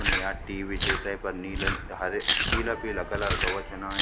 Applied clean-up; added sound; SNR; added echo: none; Chewing, mastication; -5 dB; none.